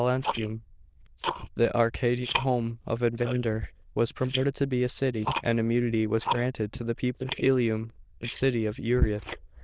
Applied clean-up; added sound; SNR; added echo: neural diffusion model UNIVERSE++.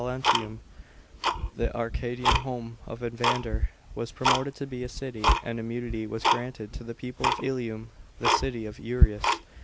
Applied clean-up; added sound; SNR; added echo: none; Tick-tock; -4 dB; none.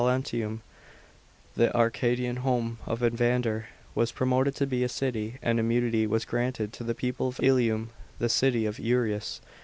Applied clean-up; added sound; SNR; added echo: none; none; none; none.